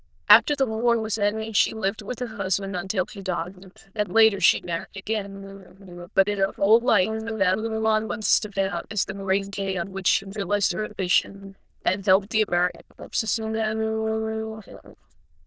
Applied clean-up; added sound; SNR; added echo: neural diffusion model UNIVERSE++.